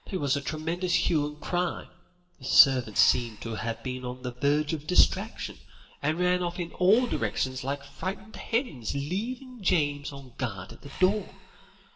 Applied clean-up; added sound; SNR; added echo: none; Breathing; 16 dB; reverberation time 0.7 s.